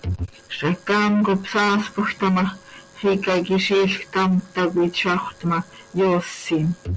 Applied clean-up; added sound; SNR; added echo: none; none; none; none.